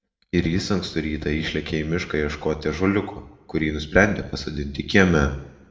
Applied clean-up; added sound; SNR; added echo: none; none; none; reverberation time 0.6 s.